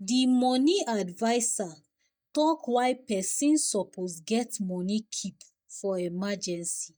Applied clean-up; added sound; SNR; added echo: neural mask model DeepFilterNet 3.